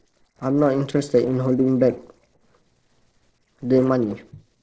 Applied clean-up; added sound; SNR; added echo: neural separator model SepFormer DNS4.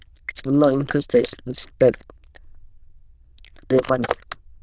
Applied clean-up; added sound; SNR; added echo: neural diffusion model UNIVERSE++.